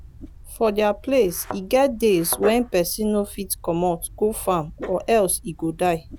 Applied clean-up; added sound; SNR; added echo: none; Thump, thud + Dog; 15 dB; none.